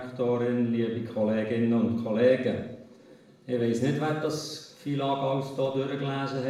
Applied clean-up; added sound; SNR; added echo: none; none; none; reverberation time 0.7 s.